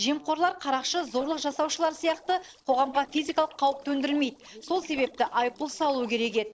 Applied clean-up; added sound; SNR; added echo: neural separator model SepFormer DNS4.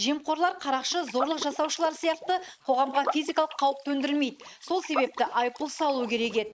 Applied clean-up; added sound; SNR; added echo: neural mask model Resemble Enhance denoiser.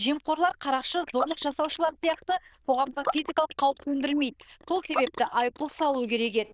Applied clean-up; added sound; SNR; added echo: neural diffusion model UNIVERSE++.